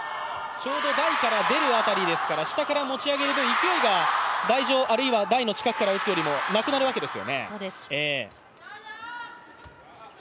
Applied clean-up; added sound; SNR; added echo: none; none; none; none.